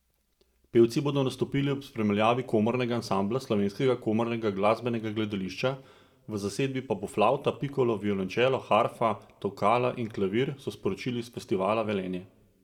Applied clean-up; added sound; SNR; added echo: none; none; none; reverberation time 0.5 s.